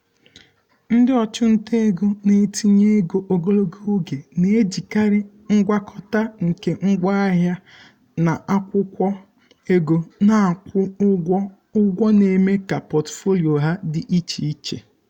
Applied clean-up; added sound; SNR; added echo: none; none; none; none.